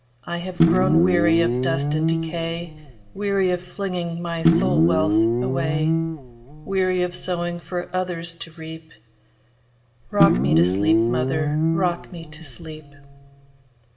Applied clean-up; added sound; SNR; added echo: none; Guitar; -4 dB; reverberation time 0.7 s.